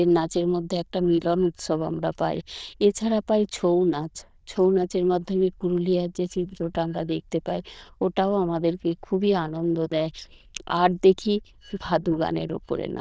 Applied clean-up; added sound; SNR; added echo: neural diffusion model UNIVERSE++.